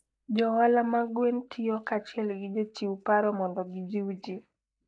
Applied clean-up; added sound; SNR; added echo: neural mask model DeepFilterNet 3.